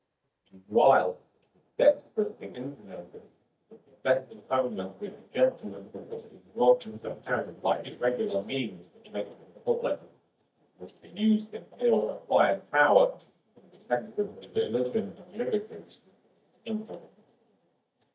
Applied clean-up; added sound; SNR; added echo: neural mask model DeepFilterNet 3.